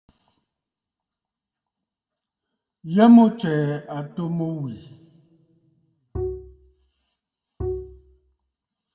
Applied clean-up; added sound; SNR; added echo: none; Bowed string instrument; 9 dB; reverberation time 1.4 s.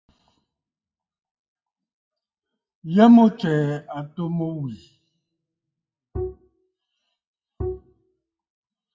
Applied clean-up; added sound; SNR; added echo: classical method WPE with log-MMSE.